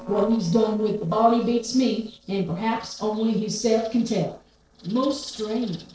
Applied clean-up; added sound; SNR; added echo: neural separator model SepFormer DNS4.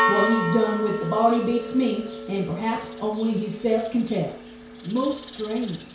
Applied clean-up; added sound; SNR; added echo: none; Church bell; 5 dB; reverberation time 0.6 s.